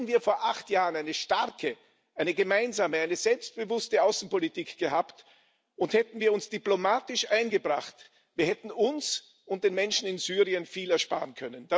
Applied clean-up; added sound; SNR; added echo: none; none; none; none.